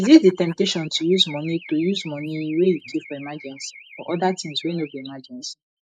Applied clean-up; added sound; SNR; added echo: neural mask model Resemble Enhance denoiser.